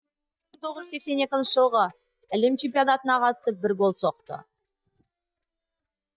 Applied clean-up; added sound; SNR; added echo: neural mask model DeepFilterNet 3.